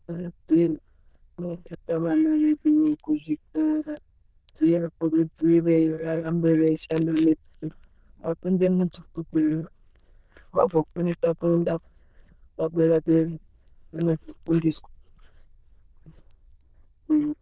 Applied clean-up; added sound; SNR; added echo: neural diffusion model UNIVERSE++.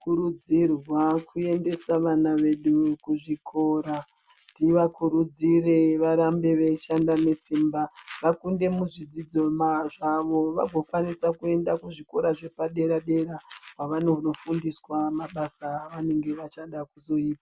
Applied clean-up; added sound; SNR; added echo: none; none; none; none.